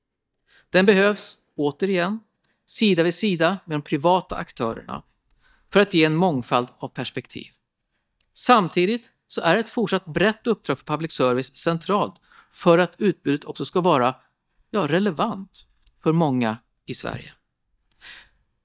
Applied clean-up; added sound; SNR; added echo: neural mask model DeepFilterNet 3.